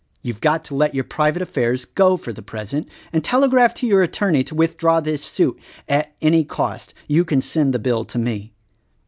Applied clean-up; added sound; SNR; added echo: none; none; none; none.